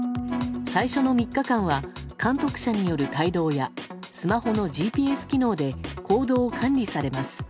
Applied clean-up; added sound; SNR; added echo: none; Harp; 13 dB; none.